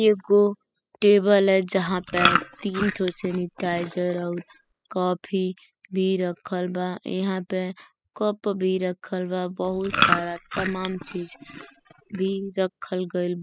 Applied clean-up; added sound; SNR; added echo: classical method spectral subtraction.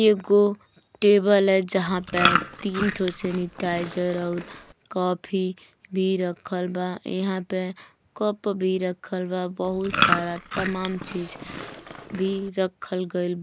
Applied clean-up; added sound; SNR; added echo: none; Chewing, mastication; 4 dB; none.